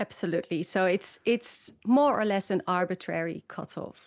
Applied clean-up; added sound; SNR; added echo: neural mask model Resemble Enhance denoiser.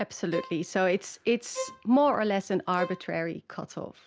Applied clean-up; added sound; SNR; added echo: none; Bowed string instrument; 14 dB; none.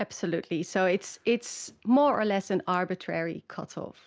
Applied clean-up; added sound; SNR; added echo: none; none; none; none.